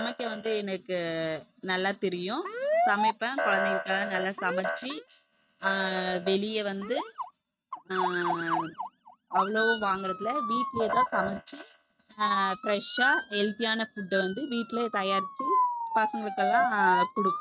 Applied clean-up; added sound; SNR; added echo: neural mask model RNNoise.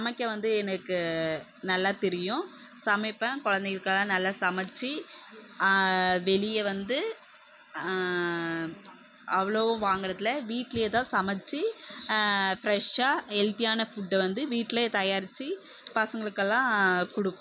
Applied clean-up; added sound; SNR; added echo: none; none; none; none.